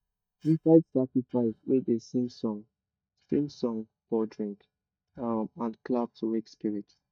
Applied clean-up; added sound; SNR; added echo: neural mask model DeepFilterNet 3.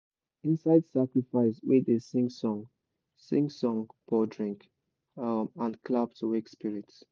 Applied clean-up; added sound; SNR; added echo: none; none; none; none.